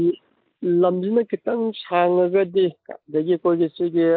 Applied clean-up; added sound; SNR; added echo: neural mask model Resemble Enhance denoiser.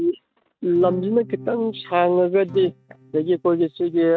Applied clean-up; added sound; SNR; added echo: neural mask model RNNoise.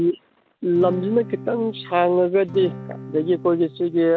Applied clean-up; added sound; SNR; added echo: none; Acoustic guitar / Strum; 15 dB; none.